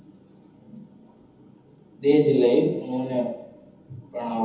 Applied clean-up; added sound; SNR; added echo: none; none; none; reverberation time 1.1 s.